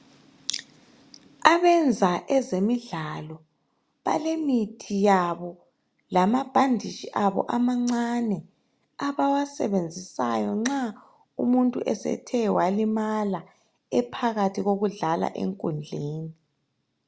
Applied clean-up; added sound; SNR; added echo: none; none; none; none.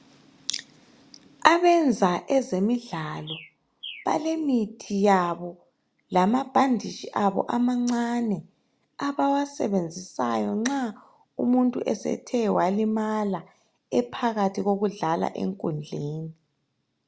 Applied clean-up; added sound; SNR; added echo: none; Bird; 19 dB; none.